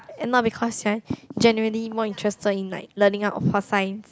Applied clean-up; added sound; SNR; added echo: none; none; none; none.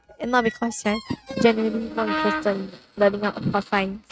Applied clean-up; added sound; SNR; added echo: neural mask model RNNoise.